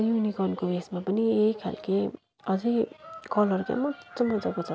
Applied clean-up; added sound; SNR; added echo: none; none; none; none.